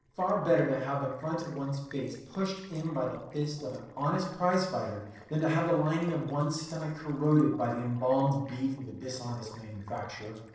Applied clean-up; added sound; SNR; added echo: neural separator model SepFormer DNS4.